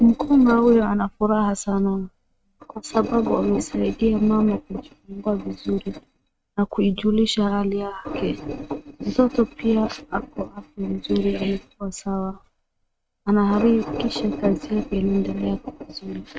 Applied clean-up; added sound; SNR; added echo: neural mask model RNNoise.